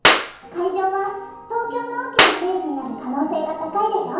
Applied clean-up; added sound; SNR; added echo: none; Clapping; -1 dB; reverberation time 1.0 s.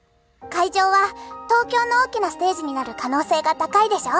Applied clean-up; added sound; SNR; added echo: none; none; none; none.